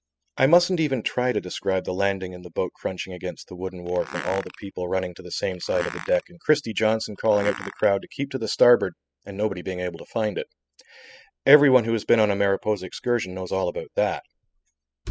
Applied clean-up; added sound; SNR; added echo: classical method spectral subtraction.